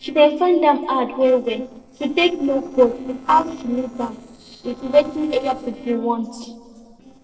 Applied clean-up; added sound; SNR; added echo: neural separator model SepFormer DNS4.